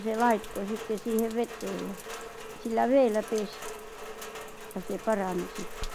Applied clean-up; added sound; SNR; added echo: none; Rain; 10 dB; none.